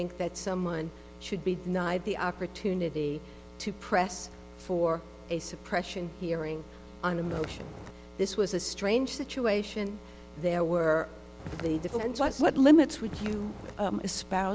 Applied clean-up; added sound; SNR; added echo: none; Walk, footsteps; 12 dB; none.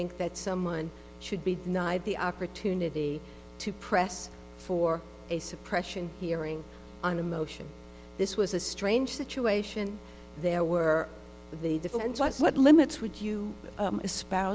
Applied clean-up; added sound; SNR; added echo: none; none; none; none.